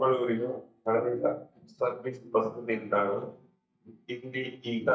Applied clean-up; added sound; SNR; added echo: neural mask model DeepFilterNet 3.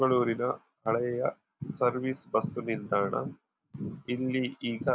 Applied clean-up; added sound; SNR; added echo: none; none; none; none.